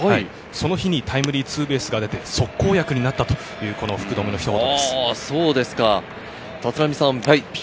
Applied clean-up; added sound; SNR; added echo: none; none; none; none.